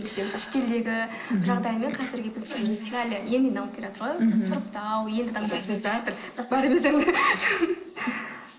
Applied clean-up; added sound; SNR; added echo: neural mask model Resemble Enhance denoiser.